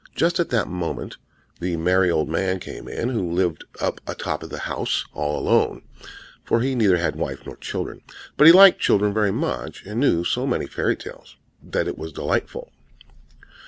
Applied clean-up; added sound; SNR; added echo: none; none; none; none.